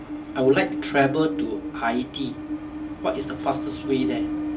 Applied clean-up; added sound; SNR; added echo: none; Train; 4 dB; reverberation time 0.3 s.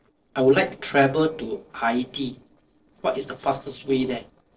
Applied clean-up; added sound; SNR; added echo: neural separator model SepFormer DNS4.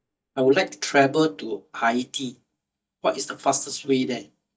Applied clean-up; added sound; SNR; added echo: neural mask model DeepFilterNet 3.